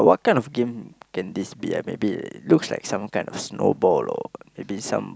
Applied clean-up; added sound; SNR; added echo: none; none; none; none.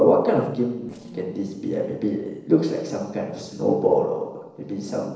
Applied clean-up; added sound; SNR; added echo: neural separator model SepFormer DNS4.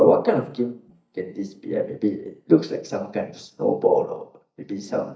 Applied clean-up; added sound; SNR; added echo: neural mask model DeepFilterNet 3.